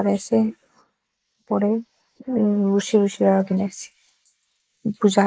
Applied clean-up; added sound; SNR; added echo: neural mask model Resemble Enhance denoiser.